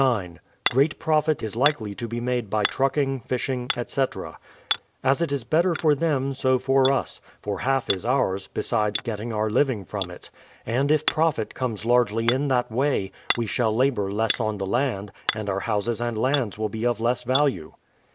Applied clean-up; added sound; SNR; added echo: neural mask model Resemble Enhance denoiser.